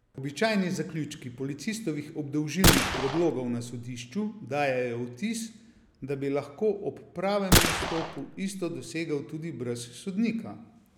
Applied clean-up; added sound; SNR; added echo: none; Gunshot, gunfire; -4 dB; none.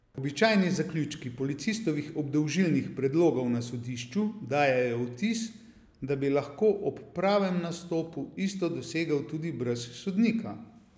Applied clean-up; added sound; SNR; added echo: none; none; none; none.